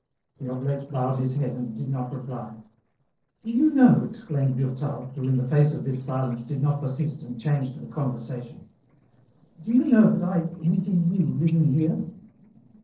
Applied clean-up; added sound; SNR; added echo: neural separator model SepFormer DNS4.